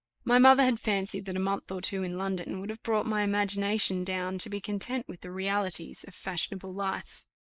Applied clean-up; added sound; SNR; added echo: neural mask model Resemble Enhance denoiser.